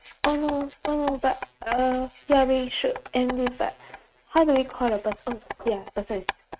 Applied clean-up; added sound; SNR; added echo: neural mask model RNNoise.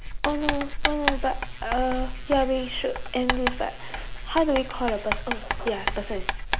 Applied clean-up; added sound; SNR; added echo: none; Writing; 1 dB; none.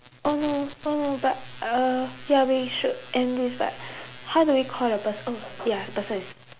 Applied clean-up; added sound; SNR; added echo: none; none; none; none.